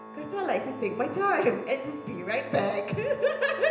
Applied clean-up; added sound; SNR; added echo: none; Organ; 15 dB; reverberation time 0.9 s.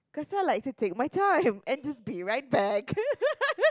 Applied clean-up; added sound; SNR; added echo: none; none; none; none.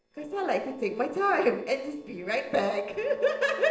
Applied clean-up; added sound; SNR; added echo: neural separator model SepFormer DNS4.